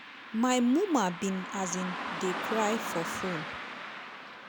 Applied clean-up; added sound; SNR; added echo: none; Car passing by; 7 dB; none.